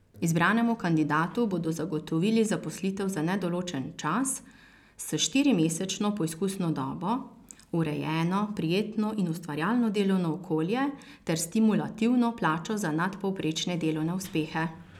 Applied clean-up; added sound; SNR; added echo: none; none; none; none.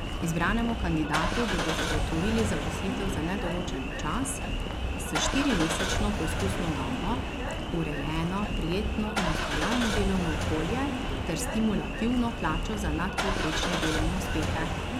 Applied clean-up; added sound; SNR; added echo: none; Engine starting / Car; -1 dB; none.